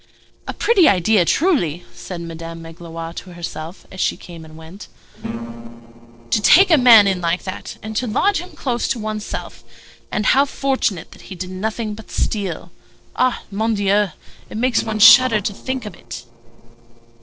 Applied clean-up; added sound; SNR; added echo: neural separator model SepFormer DNS4.